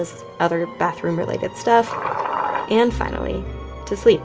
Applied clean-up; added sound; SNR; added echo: none; none; none; reverberation time 0.5 s.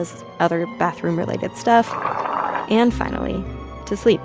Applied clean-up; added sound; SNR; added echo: none; none; none; none.